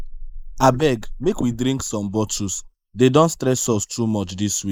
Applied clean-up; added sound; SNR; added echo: neural mask model Resemble Enhance denoiser.